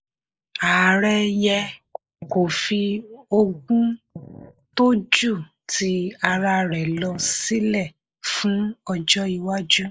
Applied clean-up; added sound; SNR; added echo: neural mask model Resemble Enhance denoiser.